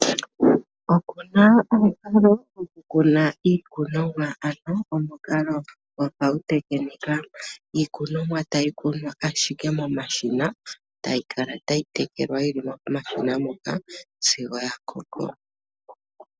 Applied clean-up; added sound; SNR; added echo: none; none; none; none.